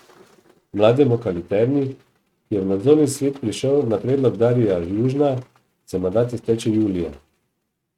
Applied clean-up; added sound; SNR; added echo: neural mask model RNNoise.